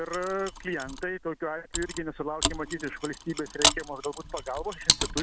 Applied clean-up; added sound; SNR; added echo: none; Mechanisms; -2 dB; none.